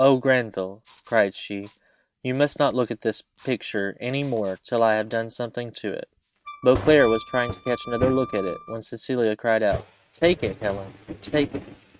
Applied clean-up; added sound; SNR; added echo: neural mask model RNNoise.